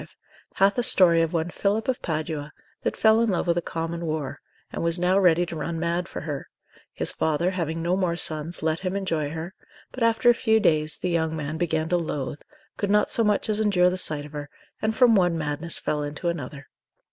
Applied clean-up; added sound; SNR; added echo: none; none; none; none.